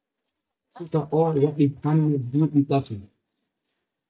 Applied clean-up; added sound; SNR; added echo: neural mask model DeepFilterNet 3.